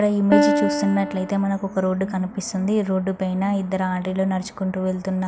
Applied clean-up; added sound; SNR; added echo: none; Piano; 3 dB; none.